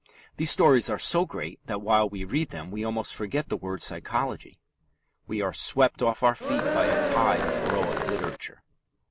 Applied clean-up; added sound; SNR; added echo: none; Cheering; 0 dB; none.